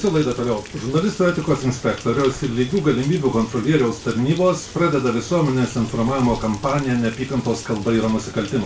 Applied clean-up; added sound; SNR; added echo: none; Rain; 17 dB; reverberation time 0.2 s.